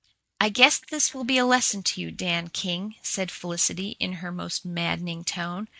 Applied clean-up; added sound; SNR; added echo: neural mask model Resemble Enhance denoiser.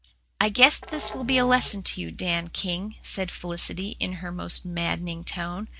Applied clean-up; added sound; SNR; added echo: none; Musical instrument; 16 dB; none.